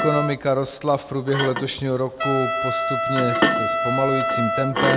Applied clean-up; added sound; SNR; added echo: none; Thump, thud + Trumpet; 0 dB; none.